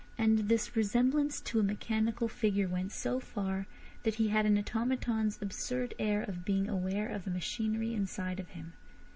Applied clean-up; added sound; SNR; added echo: none; none; none; none.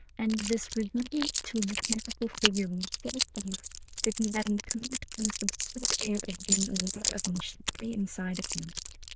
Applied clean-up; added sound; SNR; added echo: neural diffusion model UNIVERSE++.